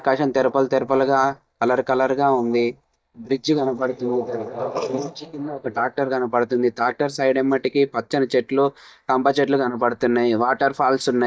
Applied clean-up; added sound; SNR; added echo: neural mask model DeepFilterNet 3.